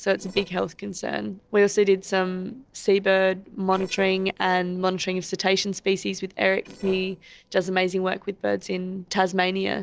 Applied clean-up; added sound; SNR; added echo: neural separator model SepFormer DNS4.